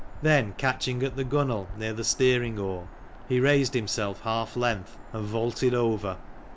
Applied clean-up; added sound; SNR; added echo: none; Bird vocalization, bird call, bird song; 14 dB; none.